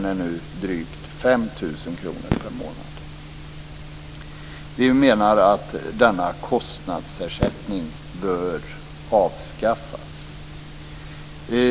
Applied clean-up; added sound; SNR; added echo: none; Fireworks; 11 dB; none.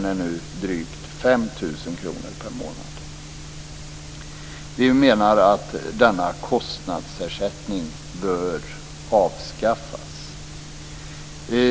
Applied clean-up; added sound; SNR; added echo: none; none; none; none.